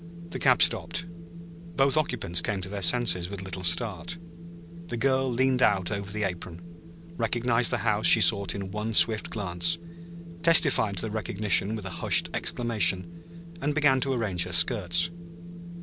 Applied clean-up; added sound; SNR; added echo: none; Wind; 12 dB; none.